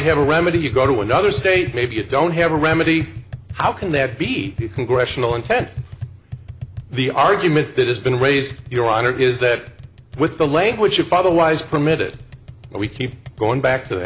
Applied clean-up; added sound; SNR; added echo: none; Tap; 14 dB; none.